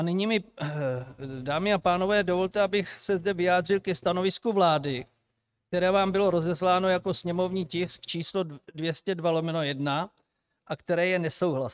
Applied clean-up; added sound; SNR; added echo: neural mask model RNNoise.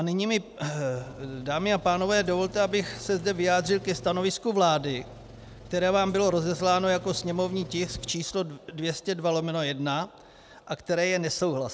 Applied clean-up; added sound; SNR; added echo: none; Engine; 17 dB; none.